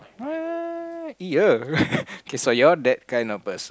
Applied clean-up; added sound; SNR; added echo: none; none; none; none.